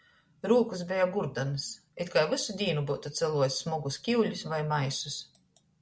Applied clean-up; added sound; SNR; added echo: none; none; none; none.